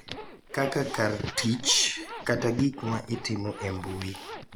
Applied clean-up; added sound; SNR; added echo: none; Zipper (clothing); 12 dB; none.